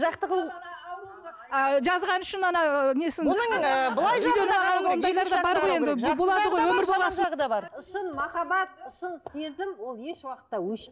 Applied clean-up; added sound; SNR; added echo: none; none; none; none.